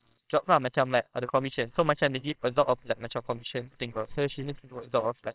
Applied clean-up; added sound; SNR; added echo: neural separator model SepFormer WHAMR!.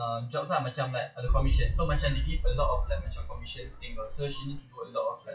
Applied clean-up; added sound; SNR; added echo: classical method WPE with log-MMSE.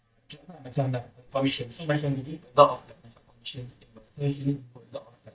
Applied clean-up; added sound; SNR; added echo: neural mask model DeepFilterNet 3.